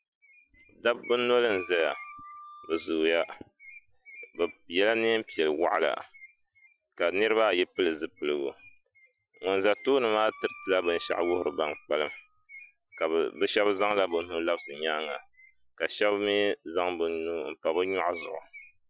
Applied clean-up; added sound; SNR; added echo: classical method Wiener filter.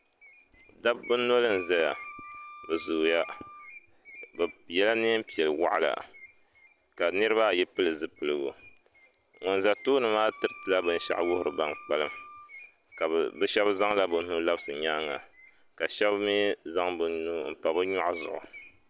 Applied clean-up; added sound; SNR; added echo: none; Wind instrument, woodwind instrument; 18 dB; none.